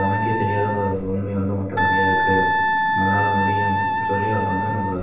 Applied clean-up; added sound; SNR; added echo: none; Wind instrument, woodwind instrument; -2 dB; reverberation time 0.9 s.